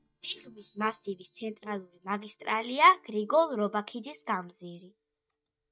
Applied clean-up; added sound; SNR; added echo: neural mask model DeepFilterNet 3.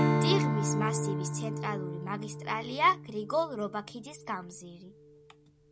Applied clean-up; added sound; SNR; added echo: none; Strum; -1 dB; none.